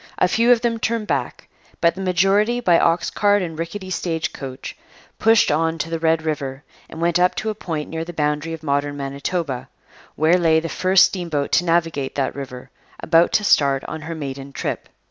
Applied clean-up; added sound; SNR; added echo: none; none; none; none.